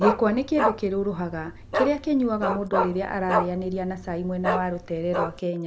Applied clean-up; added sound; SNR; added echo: none; Bark; 3 dB; none.